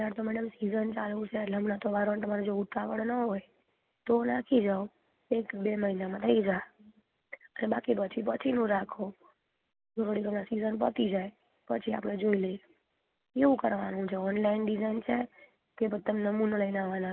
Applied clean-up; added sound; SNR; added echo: none; none; none; none.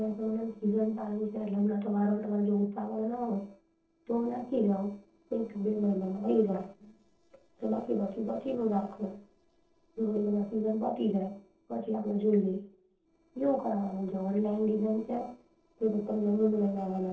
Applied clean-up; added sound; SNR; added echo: neural separator model SepFormer DNS4.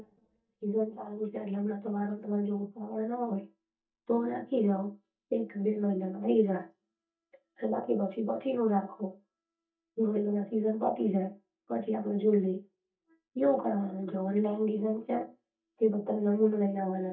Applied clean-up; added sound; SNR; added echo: neural mask model DeepFilterNet 3.